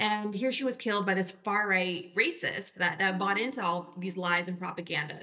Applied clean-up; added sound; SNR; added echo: neural mask model DeepFilterNet 3.